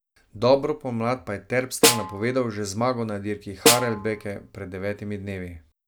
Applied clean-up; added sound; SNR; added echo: none; Snare drum; -1 dB; none.